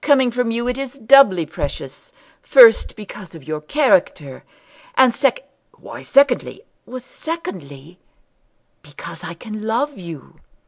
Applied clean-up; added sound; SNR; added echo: none; none; none; none.